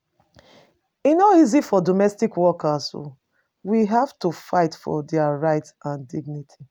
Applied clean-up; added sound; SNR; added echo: none; none; none; none.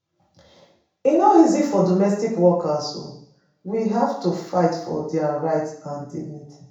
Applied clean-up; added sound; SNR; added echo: none; none; none; reverberation time 0.7 s.